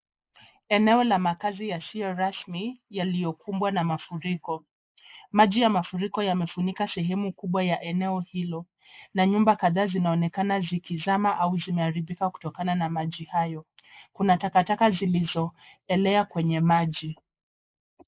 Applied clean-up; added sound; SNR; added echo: neural mask model Resemble Enhance denoiser.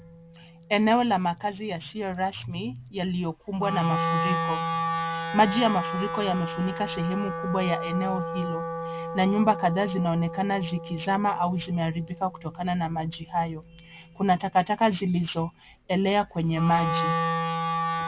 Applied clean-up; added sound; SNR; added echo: none; Wind instrument, woodwind instrument + Bell; 6 dB; none.